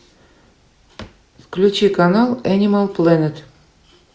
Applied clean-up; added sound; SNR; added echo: none; none; none; none.